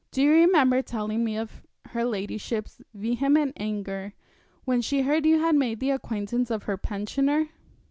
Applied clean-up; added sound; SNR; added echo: none; none; none; none.